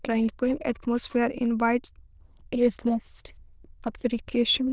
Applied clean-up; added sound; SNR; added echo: neural diffusion model UNIVERSE++.